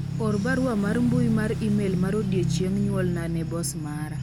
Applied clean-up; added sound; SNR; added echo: none; Motorcycle / Engine; 2 dB; none.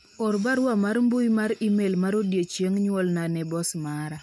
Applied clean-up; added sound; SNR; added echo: none; none; none; none.